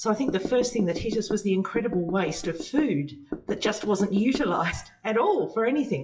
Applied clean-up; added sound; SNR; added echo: classical method WPE with log-MMSE.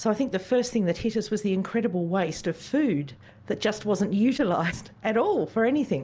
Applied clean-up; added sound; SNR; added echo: none; none; none; none.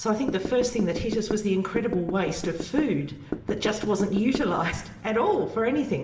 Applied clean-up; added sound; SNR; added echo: none; Knock / Wood; 9 dB; reverberation time 1.0 s.